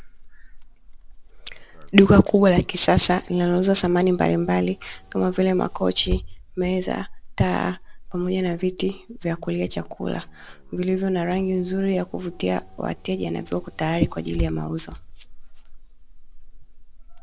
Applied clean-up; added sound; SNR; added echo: none; Engine / Car; 13 dB; none.